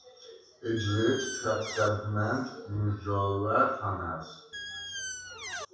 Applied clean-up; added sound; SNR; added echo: none; Squeak; 8 dB; reverberation time 0.7 s.